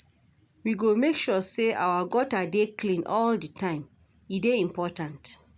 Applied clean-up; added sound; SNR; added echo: none; none; none; none.